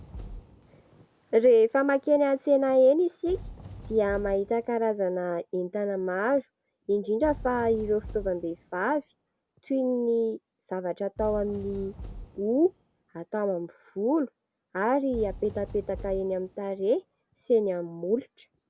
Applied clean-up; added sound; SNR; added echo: none; Fireworks; 19 dB; none.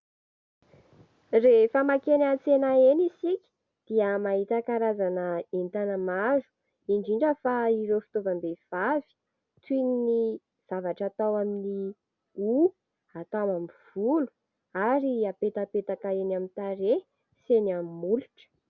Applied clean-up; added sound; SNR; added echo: none; none; none; none.